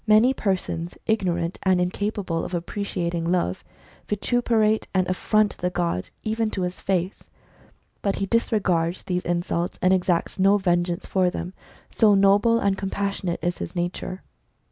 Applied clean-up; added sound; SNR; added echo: none; none; none; none.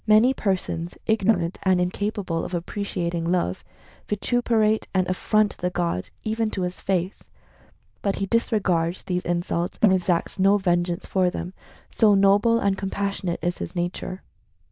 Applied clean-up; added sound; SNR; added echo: neural diffusion model UNIVERSE++.